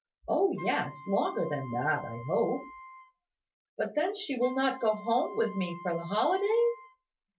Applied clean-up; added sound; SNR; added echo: none; Wind instrument, woodwind instrument; 16 dB; none.